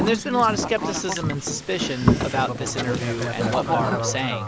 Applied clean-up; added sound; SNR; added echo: none; Boat, Water vehicle; 0 dB; none.